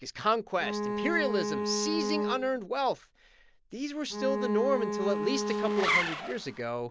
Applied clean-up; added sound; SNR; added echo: none; Bowed string instrument + Zipper (clothing); 0 dB; none.